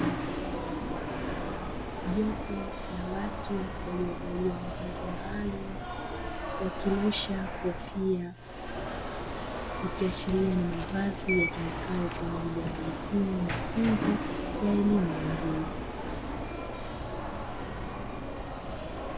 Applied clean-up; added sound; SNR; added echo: none; Alarm; 1 dB; none.